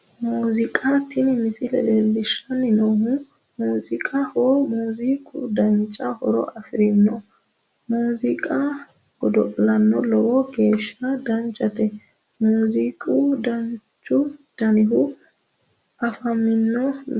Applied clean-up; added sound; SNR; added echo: none; none; none; none.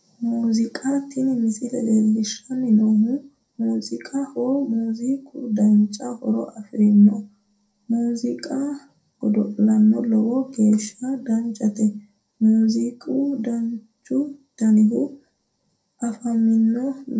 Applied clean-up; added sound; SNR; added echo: none; none; none; reverberation time 0.2 s.